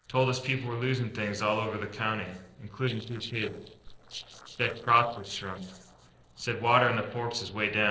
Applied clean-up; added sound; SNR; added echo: neural separator model SepFormer DNS4.